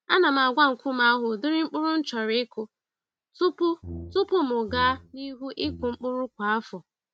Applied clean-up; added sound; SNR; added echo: neural mask model RNNoise.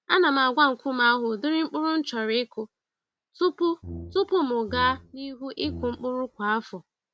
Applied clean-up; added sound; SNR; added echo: none; Brass instrument; 15 dB; none.